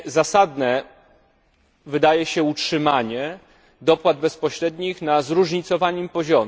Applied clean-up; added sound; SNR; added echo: none; none; none; none.